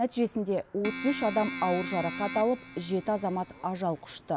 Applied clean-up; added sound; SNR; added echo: none; Keyboard (musical); 9 dB; none.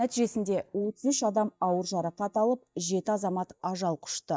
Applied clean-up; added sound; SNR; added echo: neural mask model DeepFilterNet 3.